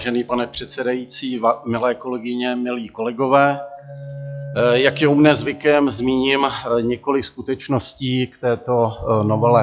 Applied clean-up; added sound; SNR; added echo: classical method log-MMSE.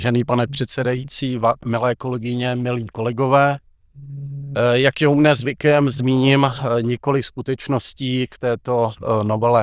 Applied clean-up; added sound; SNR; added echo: neural diffusion model UNIVERSE++.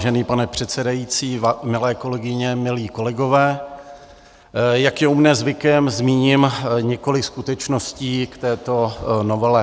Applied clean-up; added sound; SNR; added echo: none; none; none; none.